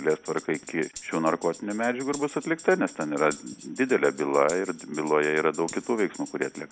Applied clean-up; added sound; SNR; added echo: none; Tambourine; 18 dB; none.